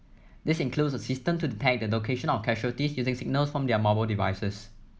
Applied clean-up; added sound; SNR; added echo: none; none; none; none.